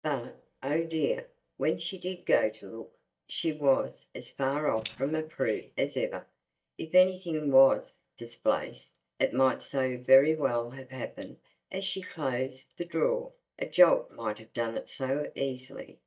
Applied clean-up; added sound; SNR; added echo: neural mask model DeepFilterNet 3.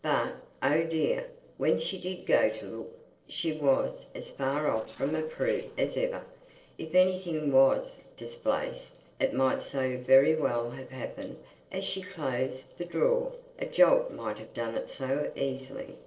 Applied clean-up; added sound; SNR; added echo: neural separator model SepFormer DNS4.